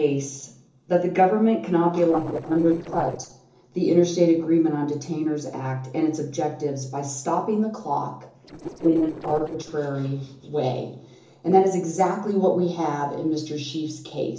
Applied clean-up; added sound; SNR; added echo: neural separator model SepFormer DNS4.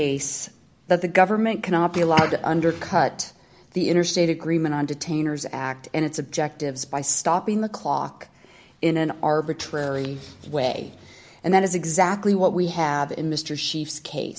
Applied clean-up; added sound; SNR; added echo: none; none; none; none.